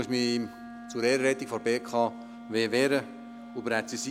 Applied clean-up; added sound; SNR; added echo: none; Wind instrument, woodwind instrument; 14 dB; none.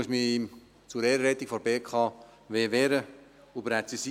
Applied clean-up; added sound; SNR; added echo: none; none; none; none.